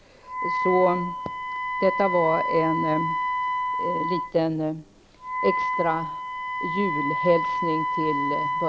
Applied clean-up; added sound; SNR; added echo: none; Wind instrument, woodwind instrument; 1 dB; none.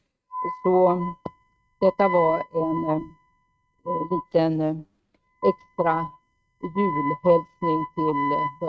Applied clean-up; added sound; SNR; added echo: neural mask model RNNoise.